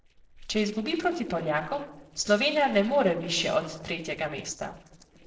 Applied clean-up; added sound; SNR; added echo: neural separator model SepFormer DNS4.